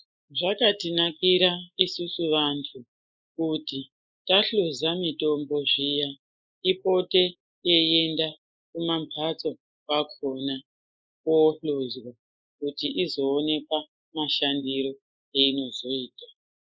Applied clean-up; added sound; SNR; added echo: neural mask model Resemble Enhance denoiser.